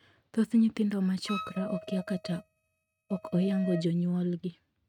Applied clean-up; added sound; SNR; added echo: neural mask model RNNoise.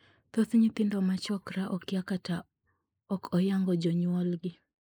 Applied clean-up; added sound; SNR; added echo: neural mask model Resemble Enhance denoiser.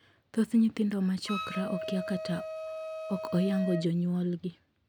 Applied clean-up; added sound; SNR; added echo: none; Wind instrument, woodwind instrument; 8 dB; none.